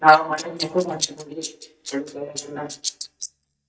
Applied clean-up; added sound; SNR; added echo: neural mask model DeepFilterNet 3.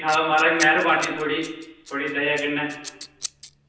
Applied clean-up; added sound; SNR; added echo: none; Scissors; 16 dB; reverberation time 0.9 s.